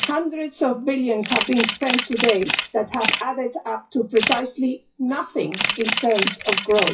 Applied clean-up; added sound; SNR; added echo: classical method WPE with log-MMSE.